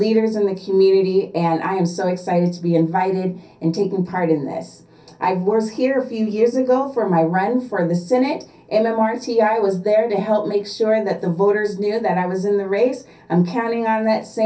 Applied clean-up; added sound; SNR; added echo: none; none; none; reverberation time 0.3 s.